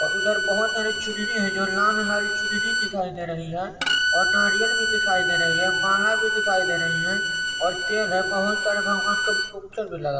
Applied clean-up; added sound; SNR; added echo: none; Bowed string instrument; -2 dB; reverberation time 1.8 s.